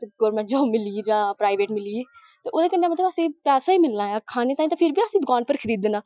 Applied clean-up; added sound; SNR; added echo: classical method Wiener filter.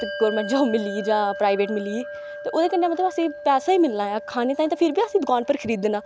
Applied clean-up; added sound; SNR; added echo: none; Bell; 13 dB; none.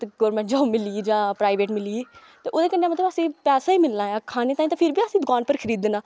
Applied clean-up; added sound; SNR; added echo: none; none; none; none.